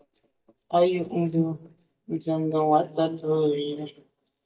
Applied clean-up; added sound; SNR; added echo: neural mask model DeepFilterNet 3.